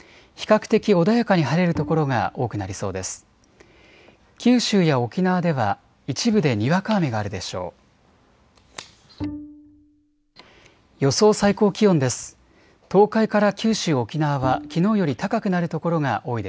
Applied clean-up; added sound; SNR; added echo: none; Bowed string instrument; 14 dB; none.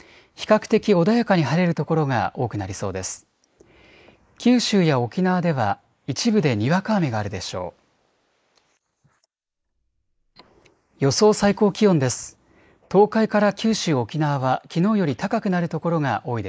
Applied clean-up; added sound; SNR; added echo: neural mask model Resemble Enhance denoiser.